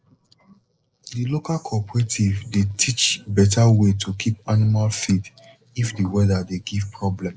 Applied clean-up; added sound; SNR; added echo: neural mask model Resemble Enhance denoiser.